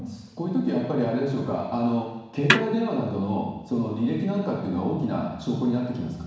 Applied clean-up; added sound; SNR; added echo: none; Snare drum; 3 dB; reverberation time 1.1 s.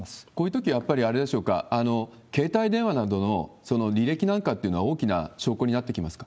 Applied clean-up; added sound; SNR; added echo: none; none; none; none.